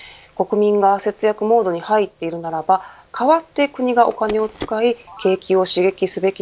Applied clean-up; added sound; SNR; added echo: none; Telephone; 19 dB; none.